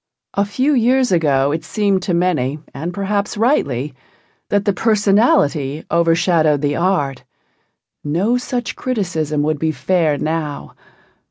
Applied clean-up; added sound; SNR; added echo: none; none; none; none.